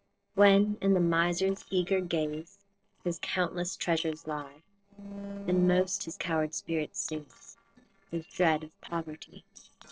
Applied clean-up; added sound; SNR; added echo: neural separator model SepFormer DNS4.